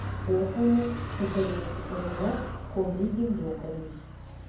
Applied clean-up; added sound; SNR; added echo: none; Car; 7 dB; reverberation time 0.9 s.